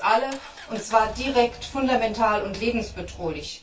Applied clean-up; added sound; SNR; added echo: none; Engine; 17 dB; reverberation time 0.2 s.